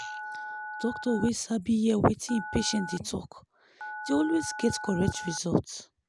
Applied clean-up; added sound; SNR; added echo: none; Telephone; 11 dB; none.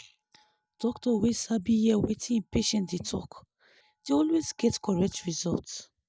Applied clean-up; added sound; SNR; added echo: neural mask model DeepFilterNet 3.